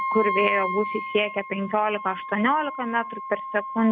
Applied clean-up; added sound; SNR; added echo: none; Wind instrument, woodwind instrument; 6 dB; none.